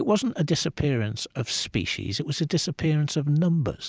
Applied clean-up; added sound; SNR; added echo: none; none; none; none.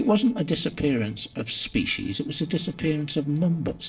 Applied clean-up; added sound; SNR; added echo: neural separator model SepFormer DNS4.